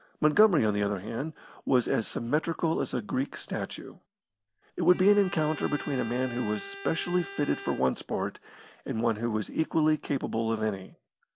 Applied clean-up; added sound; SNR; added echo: none; Bowed string instrument; 15 dB; none.